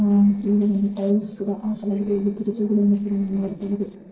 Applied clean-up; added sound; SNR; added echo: neural separator model SepFormer DNS4.